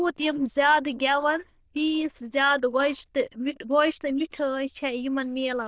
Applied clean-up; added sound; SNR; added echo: neural diffusion model UNIVERSE++.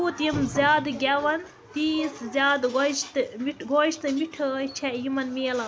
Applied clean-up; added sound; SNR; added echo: none; none; none; none.